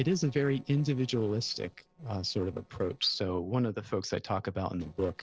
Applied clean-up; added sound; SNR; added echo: neural separator model SepFormer DNS4.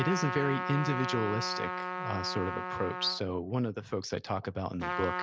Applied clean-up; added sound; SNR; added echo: none; Trumpet; 4 dB; none.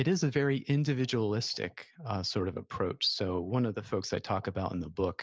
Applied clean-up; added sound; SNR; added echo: none; none; none; none.